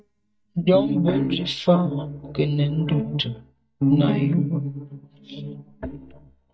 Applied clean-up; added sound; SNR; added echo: neural mask model DeepFilterNet 3.